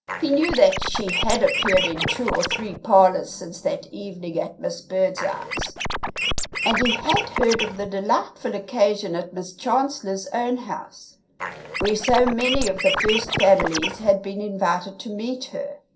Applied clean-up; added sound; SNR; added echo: none; Scratching (performance technique); 3 dB; reverberation time 0.3 s.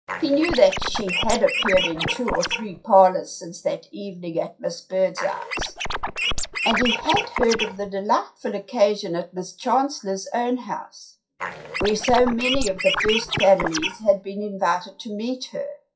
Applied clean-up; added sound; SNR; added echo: classical method WPE with log-MMSE.